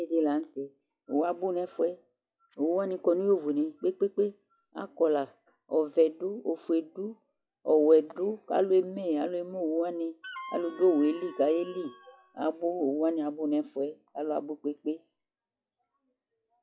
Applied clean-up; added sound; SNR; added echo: classical method log-MMSE.